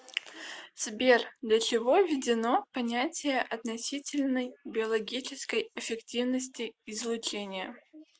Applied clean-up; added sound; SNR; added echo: none; none; none; none.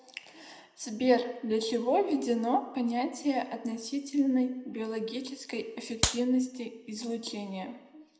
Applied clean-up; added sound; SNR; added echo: none; Clapping; 2 dB; reverberation time 0.7 s.